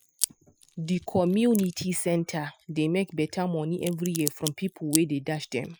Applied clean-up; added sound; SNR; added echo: classical method Wiener filter.